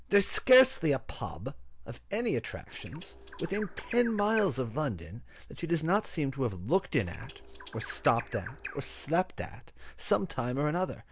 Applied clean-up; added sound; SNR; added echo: none; Bird; 15 dB; none.